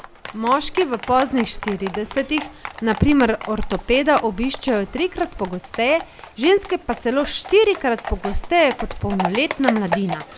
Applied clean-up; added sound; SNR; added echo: none; Livestock, farm animals, working animals; 11 dB; none.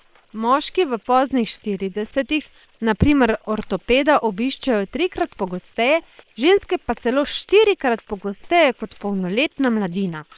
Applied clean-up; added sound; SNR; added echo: neural separator model SepFormer WHAM!.